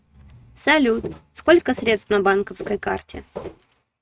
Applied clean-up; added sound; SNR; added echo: neural mask model RNNoise.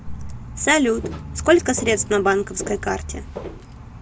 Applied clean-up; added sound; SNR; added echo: none; Walk, footsteps; 16 dB; none.